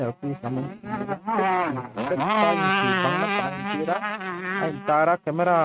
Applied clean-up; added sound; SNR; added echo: neural mask model RNNoise.